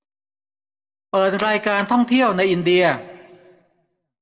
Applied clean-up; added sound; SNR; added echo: neural separator model SepFormer DNS4.